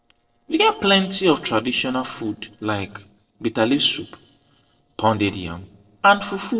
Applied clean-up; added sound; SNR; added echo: neural separator model SepFormer DNS4.